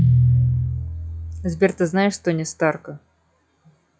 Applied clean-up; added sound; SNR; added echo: classical method log-MMSE.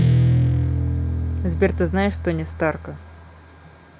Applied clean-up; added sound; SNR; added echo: none; Guitar; -4 dB; none.